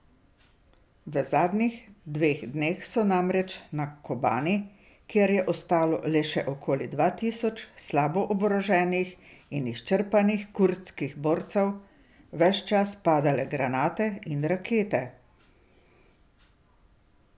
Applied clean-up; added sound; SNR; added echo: none; none; none; none.